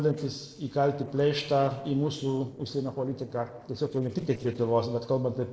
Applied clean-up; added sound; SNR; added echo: neural separator model SepFormer DNS4.